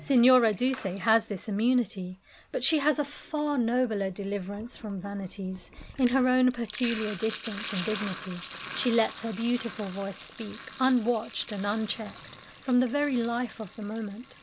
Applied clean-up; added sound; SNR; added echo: none; Sink (filling or washing); 15 dB; none.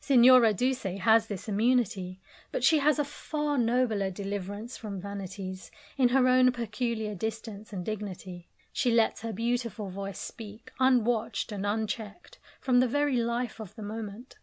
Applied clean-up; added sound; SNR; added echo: none; none; none; none.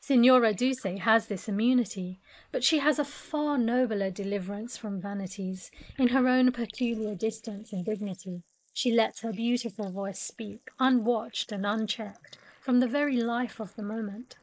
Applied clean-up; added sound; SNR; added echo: neural mask model Resemble Enhance denoiser.